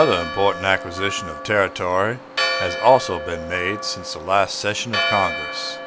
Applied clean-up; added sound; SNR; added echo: none; Church bell; 6 dB; none.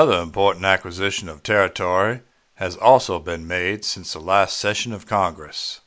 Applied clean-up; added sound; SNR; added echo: none; none; none; none.